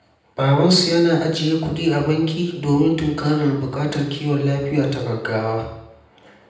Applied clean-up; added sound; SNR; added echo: none; none; none; reverberation time 0.8 s.